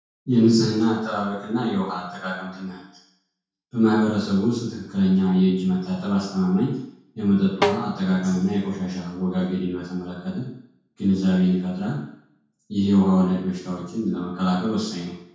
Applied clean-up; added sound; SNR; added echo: none; Snare drum; 5 dB; reverberation time 0.6 s.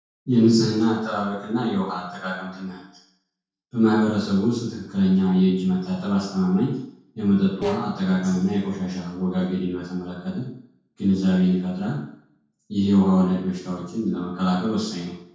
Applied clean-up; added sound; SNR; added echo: neural separator model SepFormer DNS4.